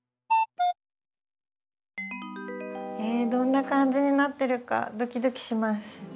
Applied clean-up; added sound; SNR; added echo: none; none; none; none.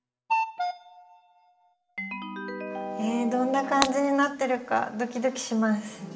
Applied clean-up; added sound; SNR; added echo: none; Shatter; 9 dB; reverberation time 2.9 s.